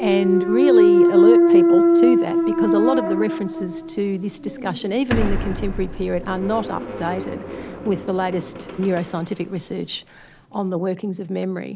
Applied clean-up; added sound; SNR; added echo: none; Thump, thud; -4 dB; none.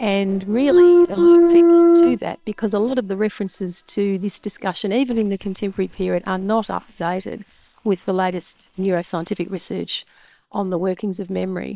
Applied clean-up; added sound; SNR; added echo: neural separator model SepFormer WHAM!.